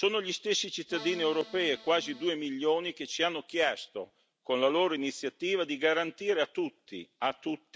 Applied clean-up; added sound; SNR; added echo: none; Accordion; 16 dB; none.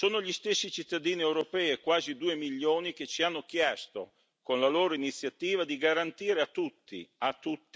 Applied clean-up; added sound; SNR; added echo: none; none; none; none.